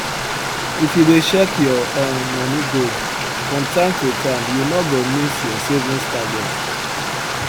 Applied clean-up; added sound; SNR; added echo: none; Stream; 3 dB; none.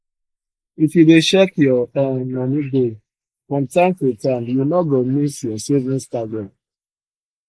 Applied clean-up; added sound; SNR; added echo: neural mask model Resemble Enhance denoiser.